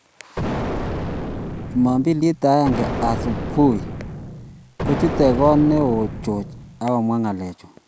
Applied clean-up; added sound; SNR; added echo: none; Explosion; 6 dB; none.